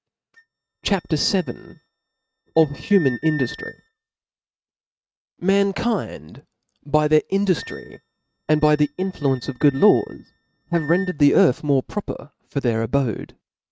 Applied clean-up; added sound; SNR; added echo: neural mask model RNNoise.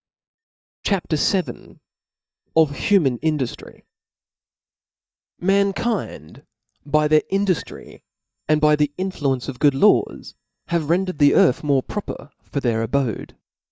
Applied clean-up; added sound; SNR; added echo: neural mask model DeepFilterNet 3.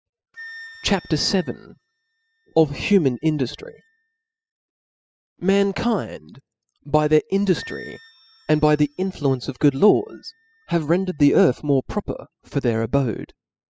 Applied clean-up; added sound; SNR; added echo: classical method spectral subtraction.